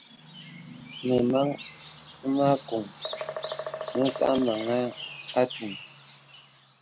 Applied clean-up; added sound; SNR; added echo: none; Bird vocalization, bird call, bird song; 10 dB; none.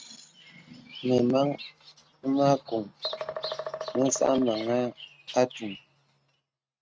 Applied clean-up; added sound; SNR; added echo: neural mask model RNNoise.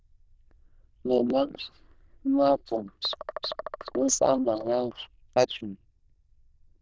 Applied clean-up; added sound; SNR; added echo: neural diffusion model UNIVERSE++.